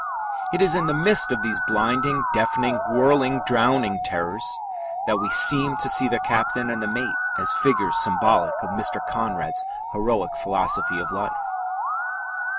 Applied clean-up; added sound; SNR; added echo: none; Musical instrument; 2 dB; none.